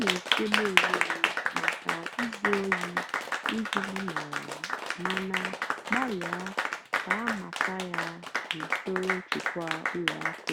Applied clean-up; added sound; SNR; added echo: none; Applause; -5 dB; none.